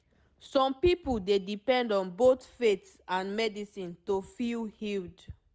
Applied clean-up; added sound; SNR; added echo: none; none; none; none.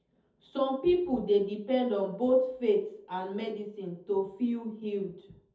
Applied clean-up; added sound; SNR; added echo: none; none; none; reverberation time 0.5 s.